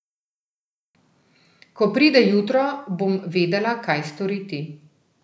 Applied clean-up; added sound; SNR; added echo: none; none; none; none.